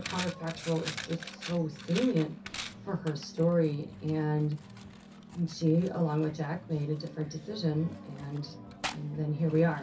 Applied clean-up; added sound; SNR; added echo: none; Coin (dropping); 13 dB; reverberation time 0.3 s.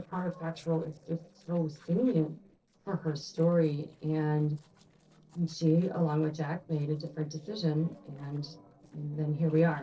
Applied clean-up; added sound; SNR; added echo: neural separator model SepFormer DNS4.